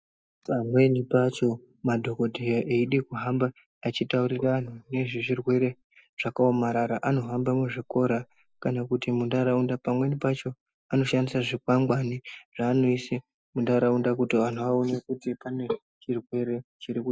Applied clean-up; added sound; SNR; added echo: neural mask model DeepFilterNet 3.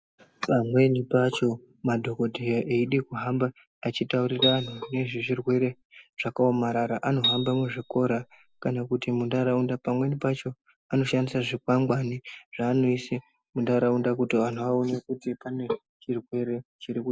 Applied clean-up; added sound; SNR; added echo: none; Piano; 7 dB; none.